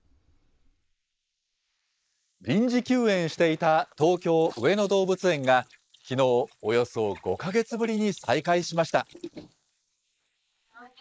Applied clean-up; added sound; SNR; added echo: neural mask model Resemble Enhance denoiser.